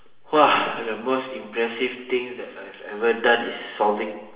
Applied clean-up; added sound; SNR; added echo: none; none; none; reverberation time 1.2 s.